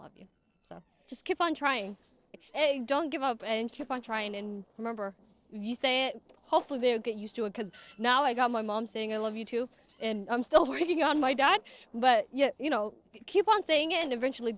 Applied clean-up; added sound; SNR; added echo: neural separator model SepFormer DNS4.